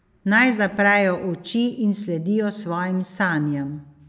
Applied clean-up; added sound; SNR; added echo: none; none; none; none.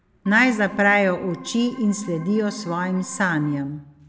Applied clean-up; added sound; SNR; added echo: none; Organ; 18 dB; none.